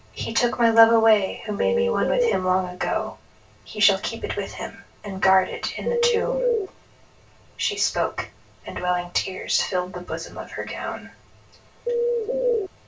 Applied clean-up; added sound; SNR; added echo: none; Bird; -3 dB; reverberation time 0.2 s.